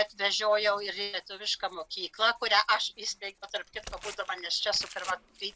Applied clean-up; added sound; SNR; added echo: none; Tearing; 20 dB; none.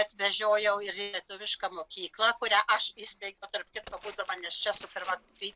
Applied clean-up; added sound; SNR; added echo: neural separator model SepFormer DNS4.